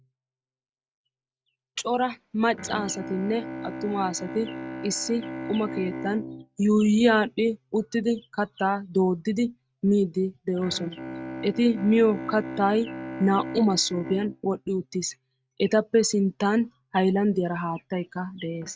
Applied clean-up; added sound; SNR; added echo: neural mask model RNNoise.